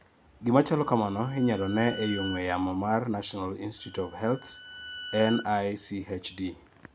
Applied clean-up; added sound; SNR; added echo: none; Bowed string instrument; 14 dB; none.